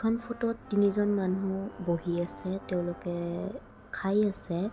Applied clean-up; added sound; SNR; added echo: none; Wind instrument, woodwind instrument + Brass instrument; 20 dB; none.